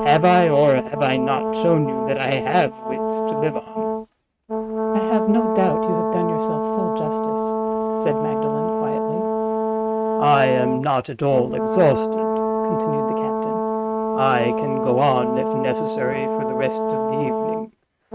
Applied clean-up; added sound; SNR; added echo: neural mask model RNNoise.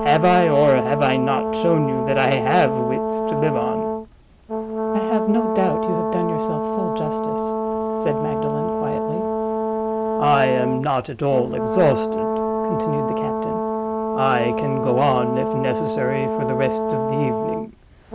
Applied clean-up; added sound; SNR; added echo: none; Brass instrument; 0 dB; none.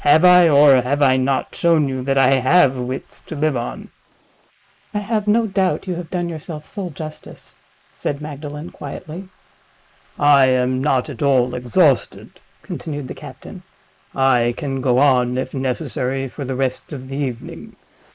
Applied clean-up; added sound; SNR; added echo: neural mask model Resemble Enhance denoiser.